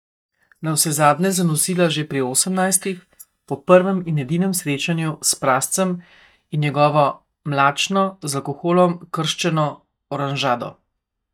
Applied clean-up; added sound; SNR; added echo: neural mask model DeepFilterNet 3.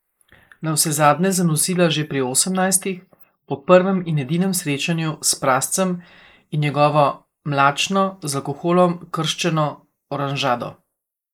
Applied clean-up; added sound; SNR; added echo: neural mask model Resemble Enhance denoiser.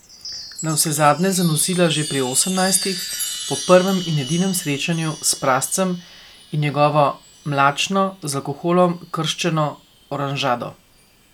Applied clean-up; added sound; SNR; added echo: none; Chime; 13 dB; none.